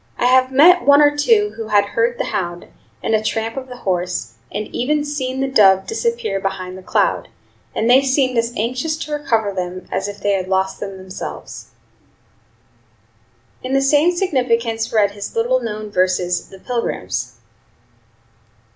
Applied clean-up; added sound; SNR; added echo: none; none; none; none.